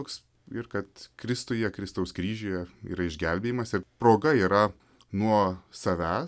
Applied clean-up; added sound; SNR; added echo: none; none; none; none.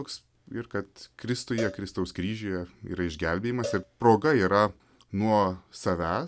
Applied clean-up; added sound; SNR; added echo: none; Cowbell; 16 dB; none.